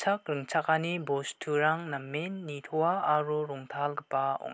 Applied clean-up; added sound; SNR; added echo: none; none; none; none.